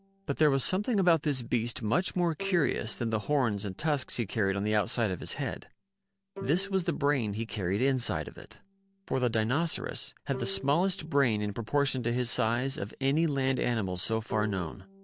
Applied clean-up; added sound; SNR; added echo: none; Bowed string instrument; 19 dB; none.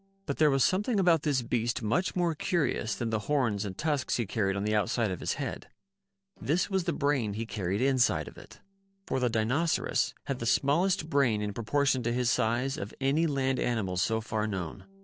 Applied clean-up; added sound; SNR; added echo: neural separator model SepFormer DNS4.